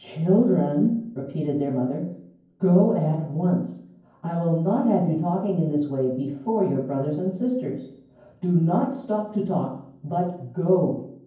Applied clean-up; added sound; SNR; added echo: none; none; none; reverberation time 0.9 s.